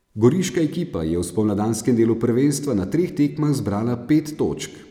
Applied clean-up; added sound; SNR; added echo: none; none; none; none.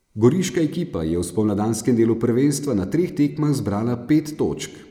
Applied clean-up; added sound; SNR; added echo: neural mask model Resemble Enhance denoiser.